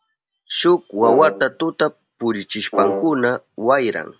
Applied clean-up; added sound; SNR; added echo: none; Brass instrument; 5 dB; none.